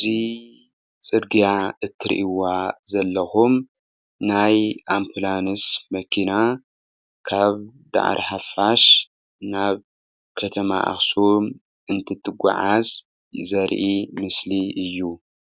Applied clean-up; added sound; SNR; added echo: none; none; none; none.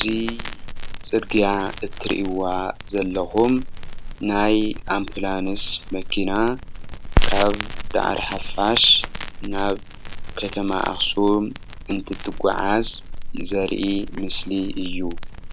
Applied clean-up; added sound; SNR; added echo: none; Crackle; 2 dB; none.